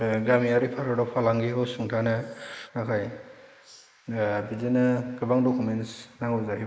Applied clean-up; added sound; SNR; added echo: neural mask model Resemble Enhance denoiser.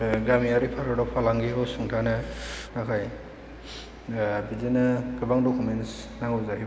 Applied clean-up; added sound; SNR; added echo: none; Breathing; 17 dB; none.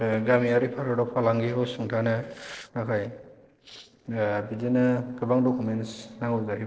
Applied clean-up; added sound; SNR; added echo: neural separator model SepFormer DNS4.